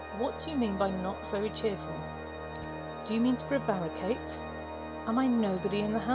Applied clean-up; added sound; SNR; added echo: none; Organ; 7 dB; none.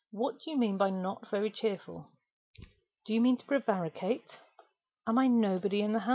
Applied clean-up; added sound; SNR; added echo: none; none; none; none.